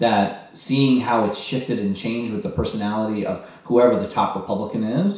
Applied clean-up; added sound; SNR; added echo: none; none; none; reverberation time 0.6 s.